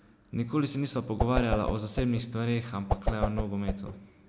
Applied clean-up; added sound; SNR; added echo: none; Whoosh, swoosh, swish; 2 dB; none.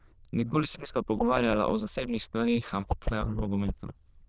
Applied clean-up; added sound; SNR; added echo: neural diffusion model UNIVERSE++.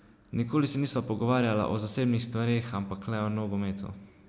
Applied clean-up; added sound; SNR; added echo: none; none; none; none.